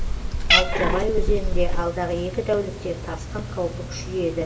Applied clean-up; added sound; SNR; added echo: none; Cat; -3 dB; reverberation time 0.2 s.